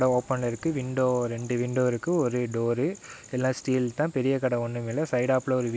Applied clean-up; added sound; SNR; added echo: none; none; none; none.